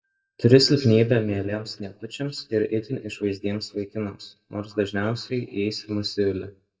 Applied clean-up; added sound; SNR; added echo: neural mask model DeepFilterNet 3.